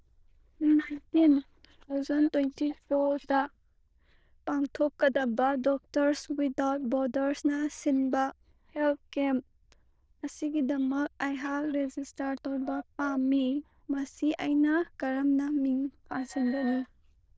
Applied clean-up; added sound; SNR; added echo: neural diffusion model UNIVERSE++.